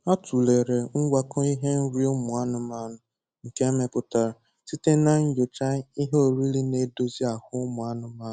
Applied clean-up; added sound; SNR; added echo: none; none; none; none.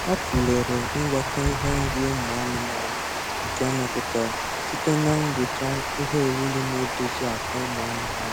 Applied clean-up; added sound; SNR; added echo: none; Water; 1 dB; none.